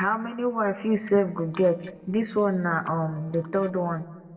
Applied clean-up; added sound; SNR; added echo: neural separator model SepFormer DNS4.